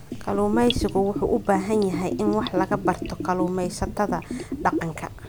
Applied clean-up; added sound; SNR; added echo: none; Bathtub (filling or washing) / Gurgling; 7 dB; none.